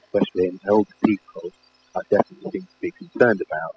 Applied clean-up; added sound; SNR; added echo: classical method spectral subtraction.